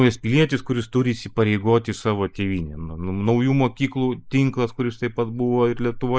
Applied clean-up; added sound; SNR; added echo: neural mask model Resemble Enhance denoiser.